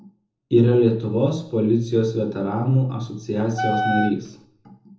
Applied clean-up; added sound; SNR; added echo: none; Wind instrument, woodwind instrument; 4 dB; reverberation time 0.7 s.